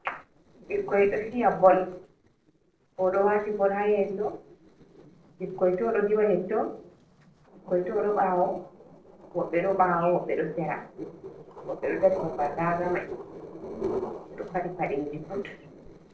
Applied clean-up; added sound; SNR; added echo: neural separator model SepFormer DNS4.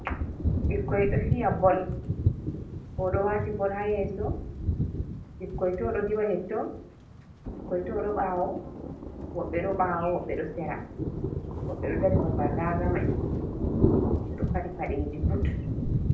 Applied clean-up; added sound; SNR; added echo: none; Thunder; -1 dB; reverberation time 0.6 s.